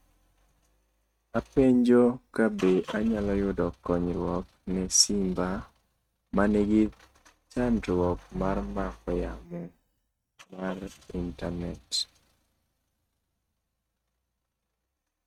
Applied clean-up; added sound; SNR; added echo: neural mask model RNNoise.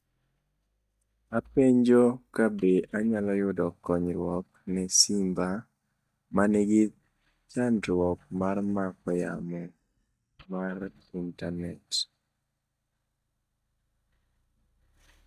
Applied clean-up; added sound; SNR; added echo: neural mask model DeepFilterNet 3.